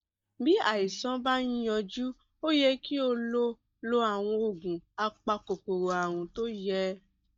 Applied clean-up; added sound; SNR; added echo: neural mask model DeepFilterNet 3.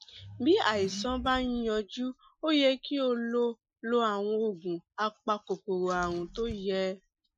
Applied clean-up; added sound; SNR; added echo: classical method Wiener filter.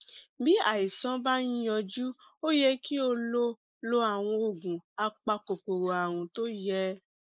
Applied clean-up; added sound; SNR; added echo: neural mask model Resemble Enhance denoiser.